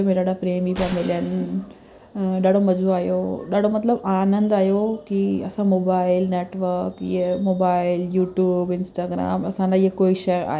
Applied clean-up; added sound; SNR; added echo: none; Gunshot, gunfire; 20 dB; none.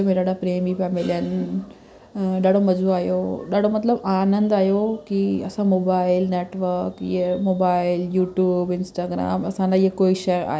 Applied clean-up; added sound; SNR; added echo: none; none; none; none.